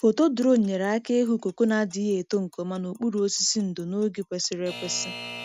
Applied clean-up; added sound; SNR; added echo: none; Alarm / Clock; 19 dB; none.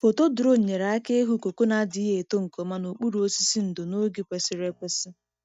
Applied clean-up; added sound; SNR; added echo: neural mask model DeepFilterNet 3.